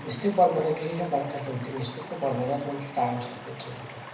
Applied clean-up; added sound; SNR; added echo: none; Stream; 13 dB; reverberation time 0.7 s.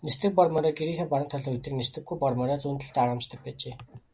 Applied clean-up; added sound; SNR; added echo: none; none; none; none.